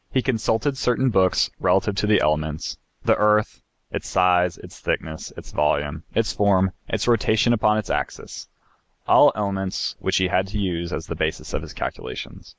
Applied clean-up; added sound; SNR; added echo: none; none; none; none.